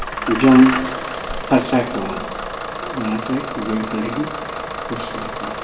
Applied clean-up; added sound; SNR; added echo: none; Engine starting / Bus; 6 dB; reverberation time 0.9 s.